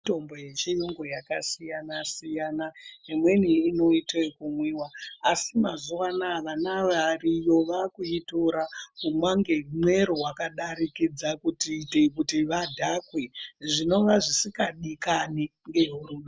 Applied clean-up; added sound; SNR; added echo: none; none; none; none.